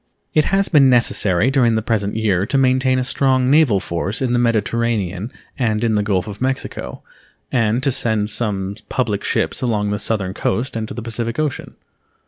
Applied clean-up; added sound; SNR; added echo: none; none; none; none.